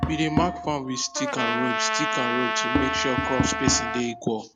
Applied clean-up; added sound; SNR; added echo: none; Tap + Trumpet; -1 dB; none.